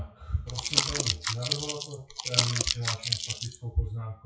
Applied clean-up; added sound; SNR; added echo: classical method WPE with log-MMSE.